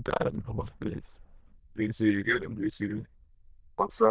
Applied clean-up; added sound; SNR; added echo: neural diffusion model UNIVERSE++.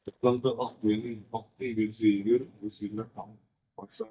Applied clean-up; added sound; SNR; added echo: neural mask model DeepFilterNet 3.